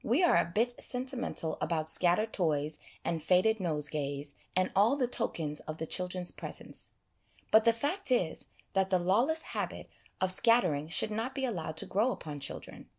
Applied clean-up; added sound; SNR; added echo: none; none; none; none.